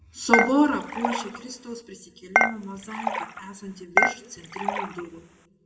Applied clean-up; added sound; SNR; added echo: none; Dishes, pots, and pans / Chink, clink; -2 dB; reverberation time 1.2 s.